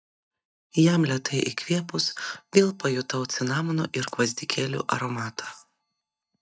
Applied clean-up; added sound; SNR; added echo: neural mask model DeepFilterNet 3.